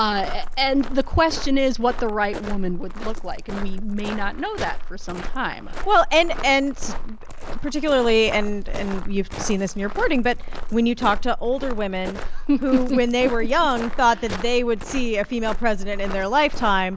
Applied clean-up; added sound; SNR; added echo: none; Walk, footsteps; 3 dB; none.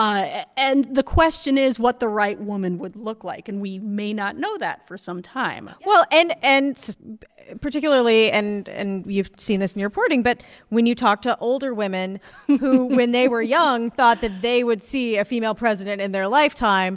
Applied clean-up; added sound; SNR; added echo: none; none; none; none.